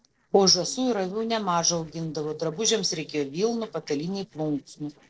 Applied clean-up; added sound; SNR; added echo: neural separator model SepFormer DNS4.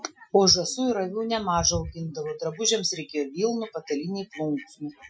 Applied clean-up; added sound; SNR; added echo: classical method Wiener filter.